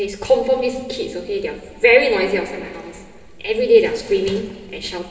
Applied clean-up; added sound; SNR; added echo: none; none; none; reverberation time 2.3 s.